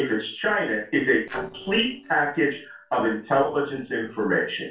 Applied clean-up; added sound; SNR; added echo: neural separator model SepFormer DNS4.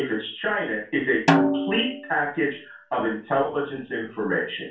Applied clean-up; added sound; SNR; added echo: none; Snare drum; 0 dB; reverberation time 0.3 s.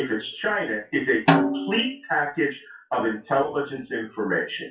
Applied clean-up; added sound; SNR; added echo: classical method WPE with log-MMSE.